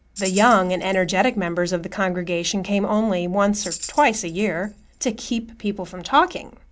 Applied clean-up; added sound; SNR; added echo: none; Tambourine; 17 dB; none.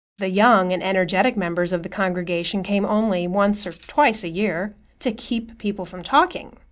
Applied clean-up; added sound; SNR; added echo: neural mask model DeepFilterNet 3.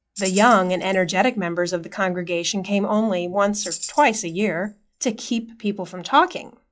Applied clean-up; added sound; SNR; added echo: classical method log-MMSE.